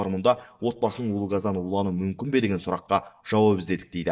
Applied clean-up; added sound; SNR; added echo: neural mask model DeepFilterNet 3.